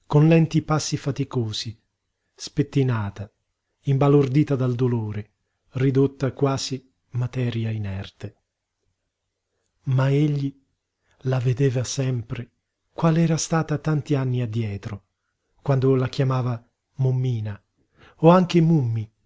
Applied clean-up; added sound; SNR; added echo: none; none; none; none.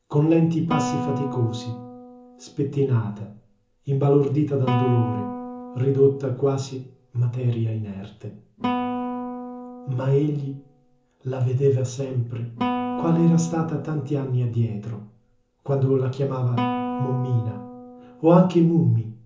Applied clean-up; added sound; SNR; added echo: none; Guitar; 9 dB; reverberation time 0.8 s.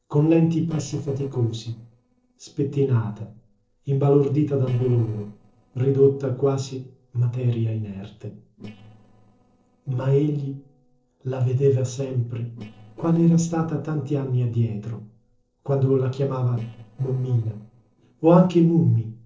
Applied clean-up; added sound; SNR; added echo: neural separator model SepFormer DNS4.